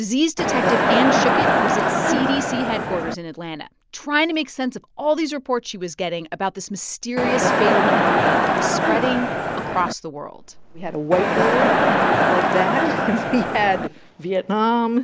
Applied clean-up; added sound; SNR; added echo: none; Crowd; -5 dB; none.